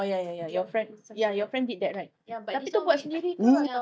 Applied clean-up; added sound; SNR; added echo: neural mask model DeepFilterNet 3.